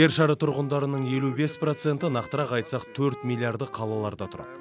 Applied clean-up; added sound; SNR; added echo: none; Wind instrument, woodwind instrument; 18 dB; none.